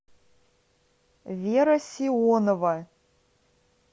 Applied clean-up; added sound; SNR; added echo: none; none; none; none.